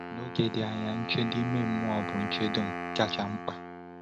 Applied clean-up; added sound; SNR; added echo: none; Wind instrument, woodwind instrument; 5 dB; none.